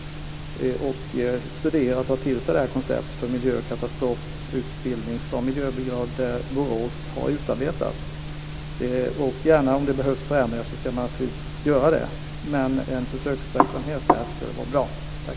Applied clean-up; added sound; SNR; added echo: none; none; none; none.